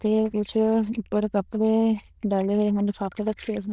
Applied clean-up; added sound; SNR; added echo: neural diffusion model UNIVERSE++.